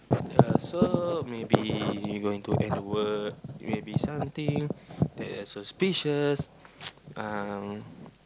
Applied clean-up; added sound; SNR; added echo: none; none; none; none.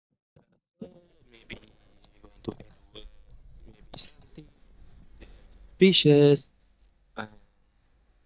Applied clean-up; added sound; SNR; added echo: neural mask model DeepFilterNet 3.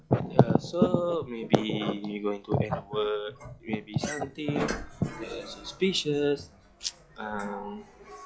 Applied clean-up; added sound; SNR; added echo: classical method log-MMSE.